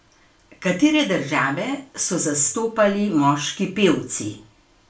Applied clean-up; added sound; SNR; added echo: none; none; none; reverberation time 0.3 s.